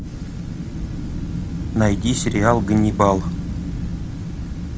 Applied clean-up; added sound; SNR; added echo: none; Wind; 3 dB; none.